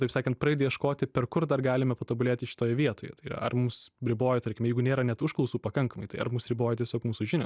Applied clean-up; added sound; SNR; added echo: none; none; none; none.